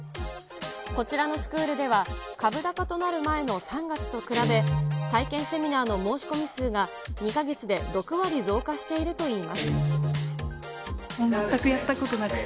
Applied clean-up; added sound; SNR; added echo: none; Guitar; 7 dB; none.